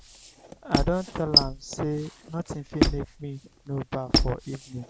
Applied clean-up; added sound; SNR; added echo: none; Squeak; -3 dB; none.